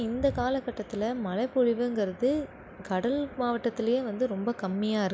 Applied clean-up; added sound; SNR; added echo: none; none; none; none.